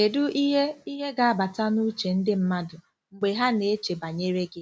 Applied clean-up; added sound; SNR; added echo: none; none; none; none.